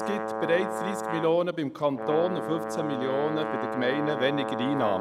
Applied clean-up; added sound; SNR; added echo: none; Brass instrument; 4 dB; none.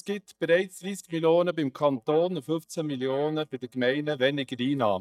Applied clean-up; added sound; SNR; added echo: neural mask model DeepFilterNet 3.